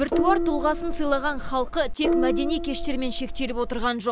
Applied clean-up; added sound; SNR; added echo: none; Gong; 0 dB; none.